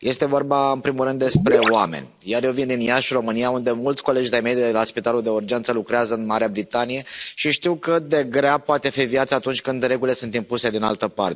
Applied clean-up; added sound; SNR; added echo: none; Gurgling / Liquid; -1 dB; none.